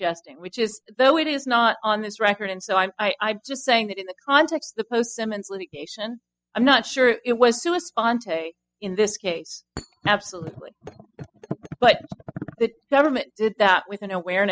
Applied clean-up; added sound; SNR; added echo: classical method spectral subtraction.